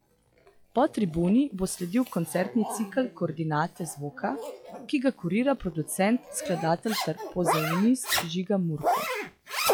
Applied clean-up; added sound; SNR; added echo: classical method log-MMSE.